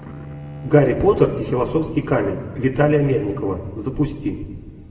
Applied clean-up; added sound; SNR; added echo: none; Bowed string instrument; 19 dB; reverberation time 1.7 s.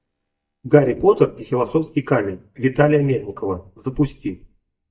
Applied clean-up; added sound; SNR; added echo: neural mask model DeepFilterNet 3.